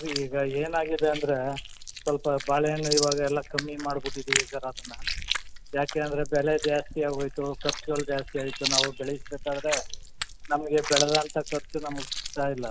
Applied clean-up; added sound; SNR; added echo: none; Chewing, mastication; 5 dB; none.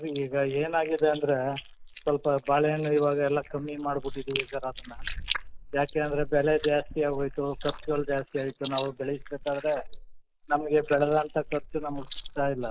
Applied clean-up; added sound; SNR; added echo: neural mask model Resemble Enhance denoiser.